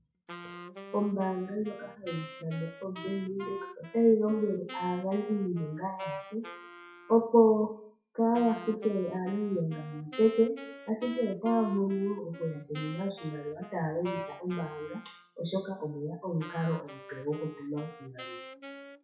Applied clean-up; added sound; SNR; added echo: classical method WPE with log-MMSE.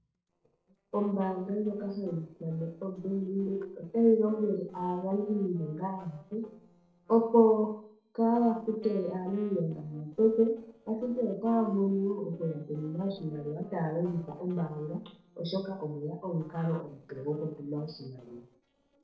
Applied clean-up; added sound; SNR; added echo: neural separator model SepFormer DNS4.